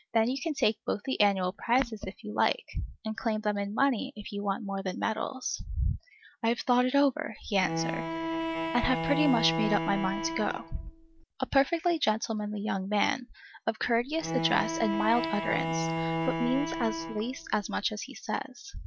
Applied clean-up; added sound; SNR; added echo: none; Bowed string instrument; 3 dB; none.